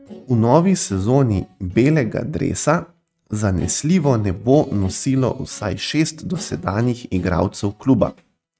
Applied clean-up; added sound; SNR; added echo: neural mask model RNNoise.